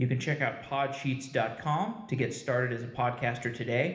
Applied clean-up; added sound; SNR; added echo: none; none; none; reverberation time 1.0 s.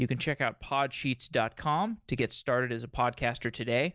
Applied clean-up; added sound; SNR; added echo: none; none; none; none.